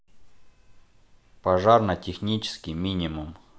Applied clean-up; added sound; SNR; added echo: none; none; none; none.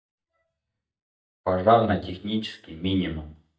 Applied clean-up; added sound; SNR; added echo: neural mask model DeepFilterNet 3.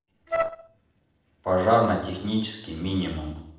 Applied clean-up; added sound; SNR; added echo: neural separator model SepFormer DNS4.